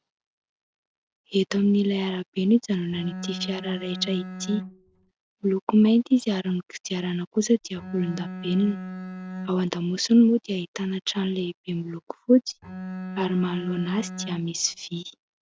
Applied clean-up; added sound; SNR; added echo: none; Bowed string instrument; 10 dB; none.